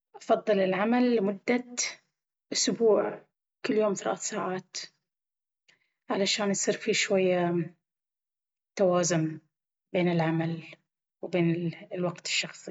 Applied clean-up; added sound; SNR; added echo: none; none; none; none.